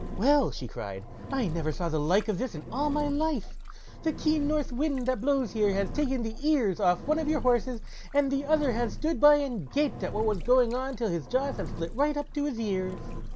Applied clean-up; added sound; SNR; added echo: none; Engine; 8 dB; none.